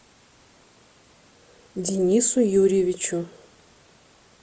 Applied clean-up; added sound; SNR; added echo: none; none; none; none.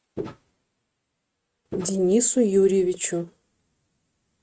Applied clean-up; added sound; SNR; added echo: neural mask model RNNoise.